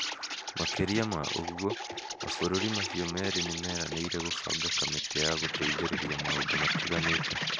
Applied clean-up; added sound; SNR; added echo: none; Insect; -2 dB; none.